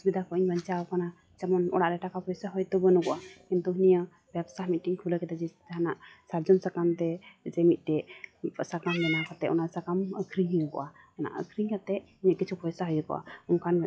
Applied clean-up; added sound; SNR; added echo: classical method log-MMSE.